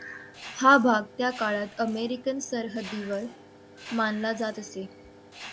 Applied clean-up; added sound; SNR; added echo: none; Mechanisms; 18 dB; none.